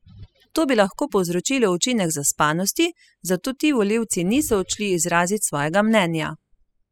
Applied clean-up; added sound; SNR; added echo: classical method spectral subtraction.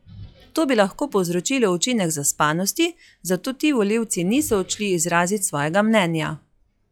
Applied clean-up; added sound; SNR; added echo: classical method log-MMSE.